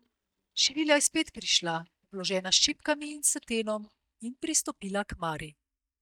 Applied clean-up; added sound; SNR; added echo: neural mask model DeepFilterNet 3.